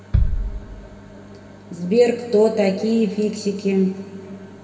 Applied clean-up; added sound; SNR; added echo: none; Bass drum; 6 dB; reverberation time 2.3 s.